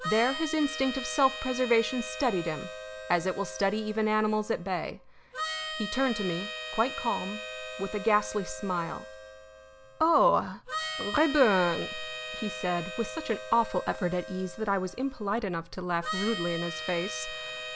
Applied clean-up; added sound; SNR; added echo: none; Harmonica; 9 dB; none.